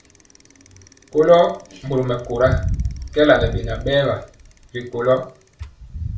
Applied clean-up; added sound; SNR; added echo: none; Bicycle; 9 dB; reverberation time 0.2 s.